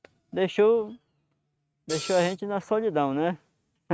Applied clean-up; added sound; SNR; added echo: neural mask model RNNoise.